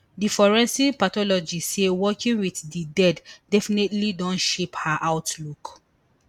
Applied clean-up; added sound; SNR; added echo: none; none; none; none.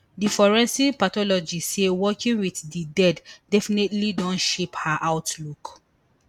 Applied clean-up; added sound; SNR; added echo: none; Snare drum; 17 dB; none.